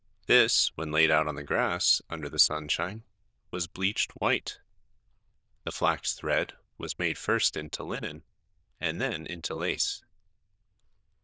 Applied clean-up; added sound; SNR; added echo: neural diffusion model UNIVERSE++.